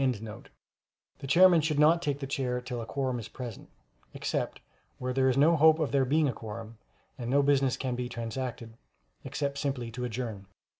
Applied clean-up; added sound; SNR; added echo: none; none; none; none.